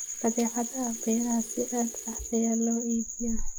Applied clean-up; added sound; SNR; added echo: none; Sink (filling or washing) / Water tap, faucet; 9 dB; none.